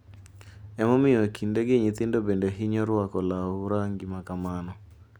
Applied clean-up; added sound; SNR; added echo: none; none; none; none.